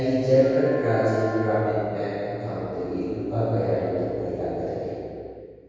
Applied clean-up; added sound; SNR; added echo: none; Wind instrument, woodwind instrument; 15 dB; reverberation time 2.2 s.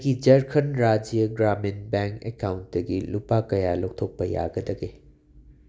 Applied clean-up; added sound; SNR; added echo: none; none; none; none.